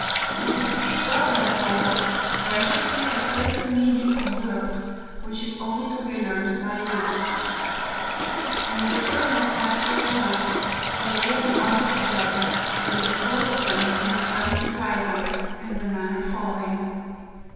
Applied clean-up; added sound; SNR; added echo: none; Water tap, faucet; 0 dB; reverberation time 2.1 s.